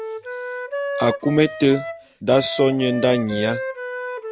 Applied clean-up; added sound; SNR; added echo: none; Wind instrument, woodwind instrument; 8 dB; none.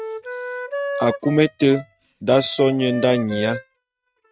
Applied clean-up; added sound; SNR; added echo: neural mask model RNNoise.